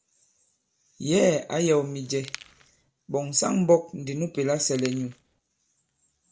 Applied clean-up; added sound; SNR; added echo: none; Crackle; 19 dB; none.